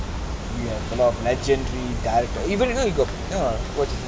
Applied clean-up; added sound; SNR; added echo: none; none; none; none.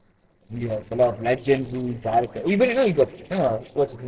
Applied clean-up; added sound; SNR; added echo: neural separator model SepFormer DNS4.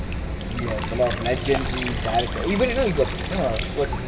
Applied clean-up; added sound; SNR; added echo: none; Drip; 9 dB; reverberation time 0.9 s.